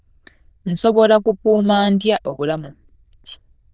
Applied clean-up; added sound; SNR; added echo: neural diffusion model UNIVERSE++.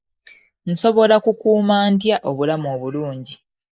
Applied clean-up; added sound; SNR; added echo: neural mask model Resemble Enhance denoiser.